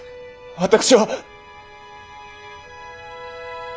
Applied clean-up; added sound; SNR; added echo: none; none; none; none.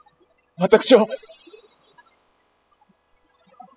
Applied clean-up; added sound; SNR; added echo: classical method spectral subtraction.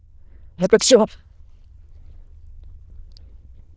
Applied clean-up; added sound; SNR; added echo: neural diffusion model UNIVERSE++.